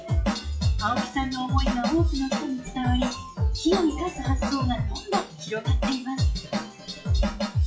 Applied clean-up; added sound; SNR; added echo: classical method WPE with log-MMSE.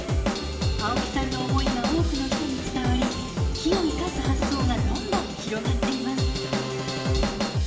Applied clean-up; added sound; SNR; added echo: none; Drum / Drum kit; -1 dB; reverberation time 0.8 s.